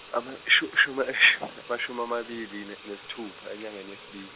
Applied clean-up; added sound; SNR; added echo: none; Sink (filling or washing) / Water tap, faucet; 18 dB; none.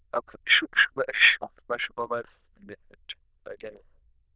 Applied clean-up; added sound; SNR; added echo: neural diffusion model UNIVERSE++.